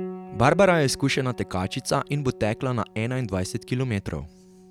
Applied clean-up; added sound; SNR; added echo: none; Piano; 17 dB; none.